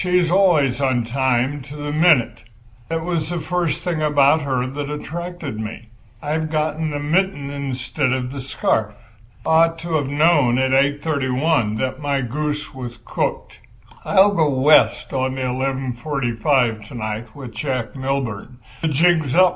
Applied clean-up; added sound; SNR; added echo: none; none; none; none.